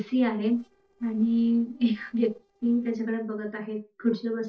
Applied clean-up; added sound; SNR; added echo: neural separator model SepFormer DNS4.